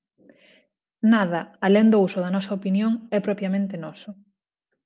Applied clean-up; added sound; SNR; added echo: none; none; none; none.